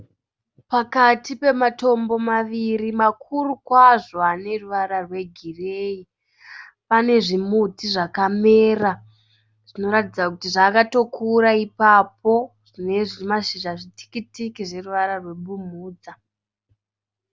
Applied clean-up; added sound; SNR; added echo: none; none; none; none.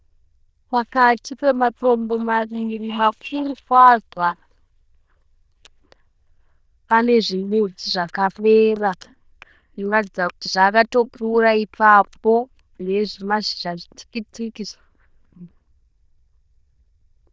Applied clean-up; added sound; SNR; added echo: neural diffusion model UNIVERSE++.